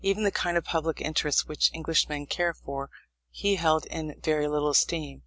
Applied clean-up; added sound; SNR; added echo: none; none; none; none.